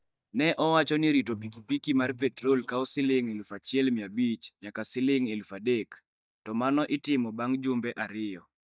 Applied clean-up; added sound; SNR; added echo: neural mask model DeepFilterNet 3.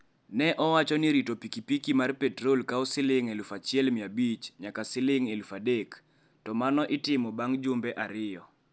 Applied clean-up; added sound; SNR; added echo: none; none; none; none.